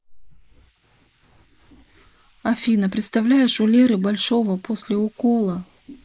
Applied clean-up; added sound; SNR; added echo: neural mask model Resemble Enhance denoiser.